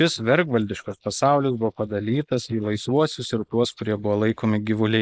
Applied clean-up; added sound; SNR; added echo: neural mask model Resemble Enhance denoiser.